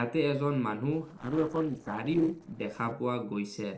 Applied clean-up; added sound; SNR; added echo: neural separator model SepFormer DNS4.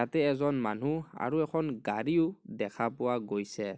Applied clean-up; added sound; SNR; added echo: none; none; none; none.